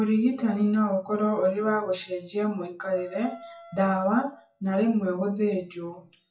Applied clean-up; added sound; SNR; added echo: classical method WPE with log-MMSE.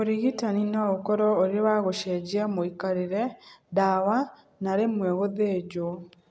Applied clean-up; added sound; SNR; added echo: none; none; none; none.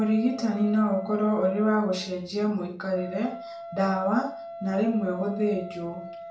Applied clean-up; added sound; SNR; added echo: none; Wind instrument, woodwind instrument; 14 dB; reverberation time 0.3 s.